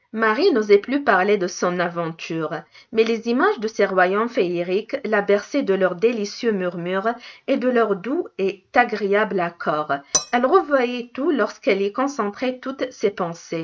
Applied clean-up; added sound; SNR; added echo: neural mask model RNNoise.